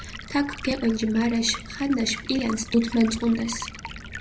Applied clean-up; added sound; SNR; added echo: none; Stream; 12 dB; none.